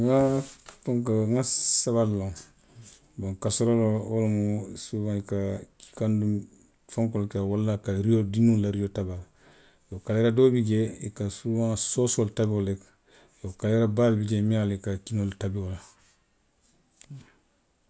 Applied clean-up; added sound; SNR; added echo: none; none; none; none.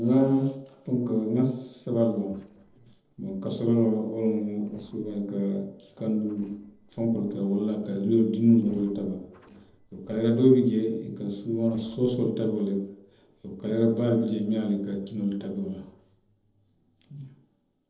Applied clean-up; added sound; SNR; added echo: neural separator model SepFormer DNS4.